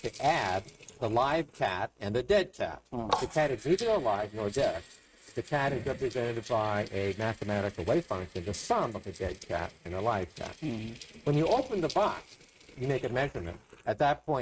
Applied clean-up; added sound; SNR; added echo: neural mask model RNNoise.